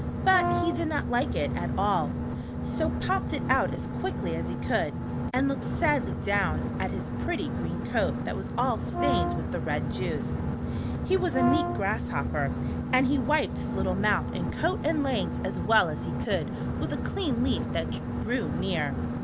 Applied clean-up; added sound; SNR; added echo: none; Brass instrument + Boat, Water vehicle; 0 dB; none.